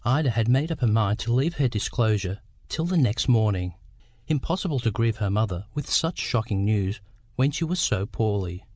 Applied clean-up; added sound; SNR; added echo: none; none; none; none.